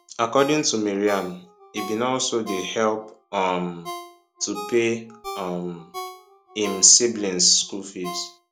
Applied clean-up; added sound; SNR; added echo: none; Ringtone; 15 dB; none.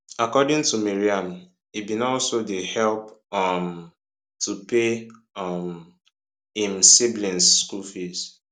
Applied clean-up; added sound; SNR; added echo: none; none; none; none.